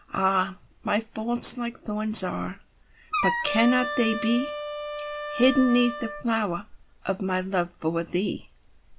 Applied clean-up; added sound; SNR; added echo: none; Wind instrument, woodwind instrument; 4 dB; none.